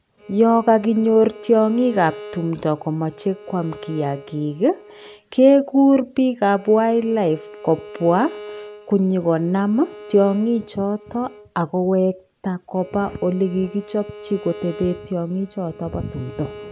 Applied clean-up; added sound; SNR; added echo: none; Bowed string instrument; 19 dB; none.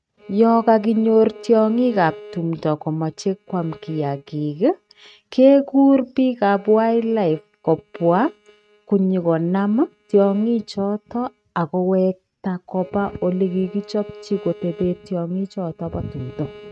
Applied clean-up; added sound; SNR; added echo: neural mask model RNNoise.